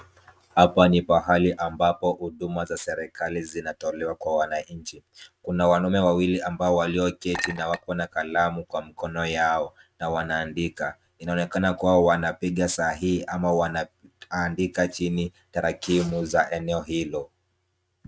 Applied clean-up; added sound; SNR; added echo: neural mask model RNNoise.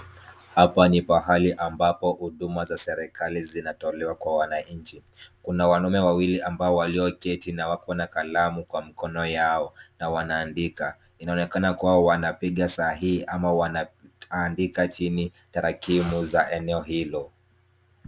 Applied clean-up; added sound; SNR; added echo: none; none; none; none.